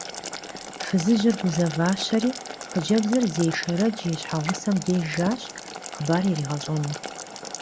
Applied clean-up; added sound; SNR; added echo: none; Boiling; 11 dB; none.